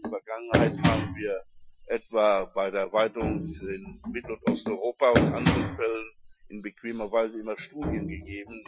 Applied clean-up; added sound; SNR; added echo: classical method Wiener filter.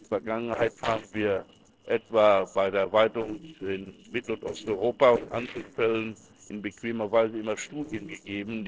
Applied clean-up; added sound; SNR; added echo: neural separator model SepFormer DNS4.